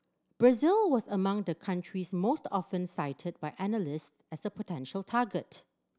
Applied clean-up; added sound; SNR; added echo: none; none; none; none.